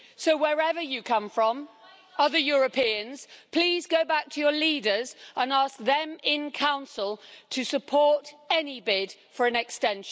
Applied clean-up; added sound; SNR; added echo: none; none; none; none.